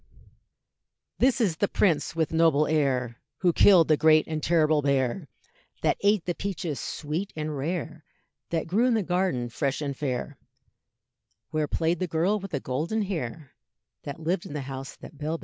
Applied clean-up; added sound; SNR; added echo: none; none; none; none.